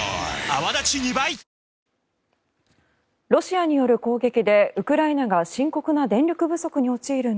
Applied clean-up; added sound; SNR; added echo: none; none; none; none.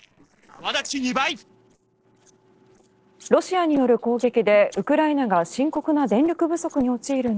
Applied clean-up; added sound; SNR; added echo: neural separator model SepFormer DNS4.